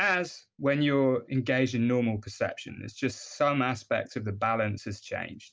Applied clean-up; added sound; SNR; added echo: none; none; none; none.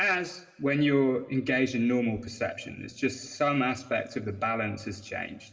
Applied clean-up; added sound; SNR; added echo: none; none; none; reverberation time 2.4 s.